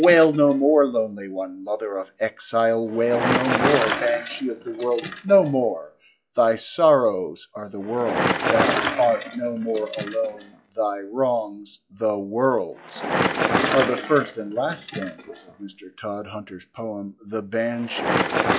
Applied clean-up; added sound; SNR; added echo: classical method log-MMSE.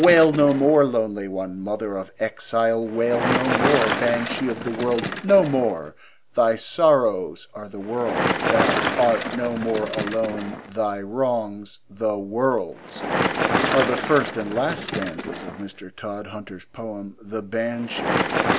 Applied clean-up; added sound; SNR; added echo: none; Bicycle; 5 dB; none.